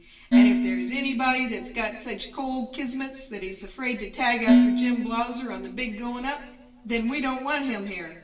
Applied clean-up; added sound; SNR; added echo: none; Dishes, pots, and pans; -2 dB; reverberation time 0.9 s.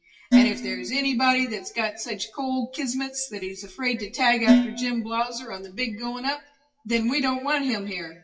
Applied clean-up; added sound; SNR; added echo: classical method WPE with log-MMSE.